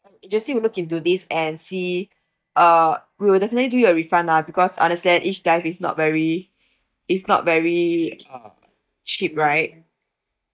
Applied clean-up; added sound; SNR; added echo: neural mask model DeepFilterNet 3.